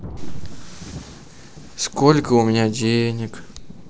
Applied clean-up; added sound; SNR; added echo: none; Thunder / Rain; 17 dB; none.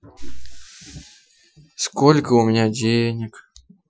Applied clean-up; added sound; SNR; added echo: classical method Wiener filter.